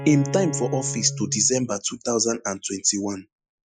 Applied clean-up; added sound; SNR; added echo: classical method Wiener filter.